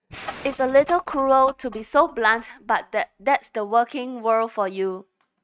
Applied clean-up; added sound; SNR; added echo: neural mask model RNNoise.